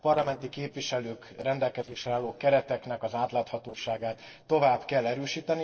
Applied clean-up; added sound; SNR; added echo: neural separator model SepFormer DNS4.